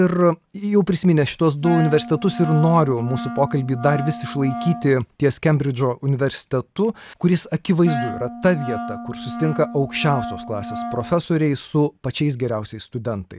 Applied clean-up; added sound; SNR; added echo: none; Wind instrument, woodwind instrument; 9 dB; none.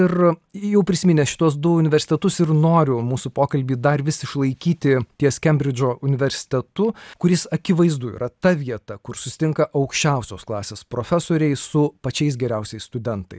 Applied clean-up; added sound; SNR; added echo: none; none; none; none.